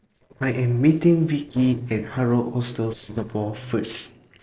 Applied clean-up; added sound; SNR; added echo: neural separator model SepFormer DNS4.